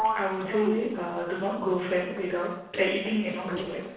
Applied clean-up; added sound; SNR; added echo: neural separator model SepFormer DNS4.